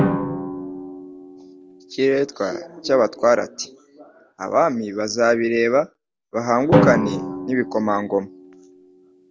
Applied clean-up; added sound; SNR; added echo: none; Drum; 4 dB; none.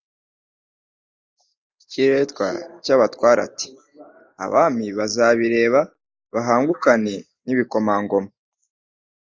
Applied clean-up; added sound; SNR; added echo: neural mask model Resemble Enhance denoiser.